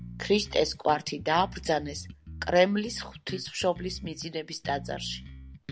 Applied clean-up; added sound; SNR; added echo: none; Bass guitar; 14 dB; none.